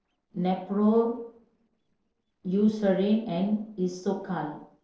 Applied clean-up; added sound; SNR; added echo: neural separator model SepFormer DNS4.